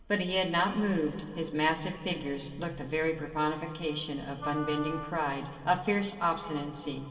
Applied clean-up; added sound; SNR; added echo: none; Wind instrument, woodwind instrument; 11 dB; reverberation time 2.3 s.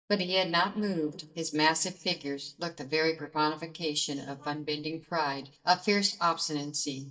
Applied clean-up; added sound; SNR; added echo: neural mask model DeepFilterNet 3.